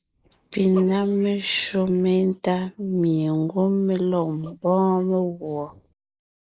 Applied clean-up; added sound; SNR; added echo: neural mask model Resemble Enhance denoiser.